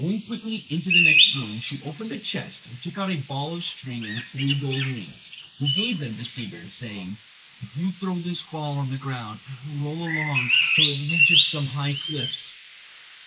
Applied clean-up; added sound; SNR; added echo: neural mask model Resemble Enhance denoiser.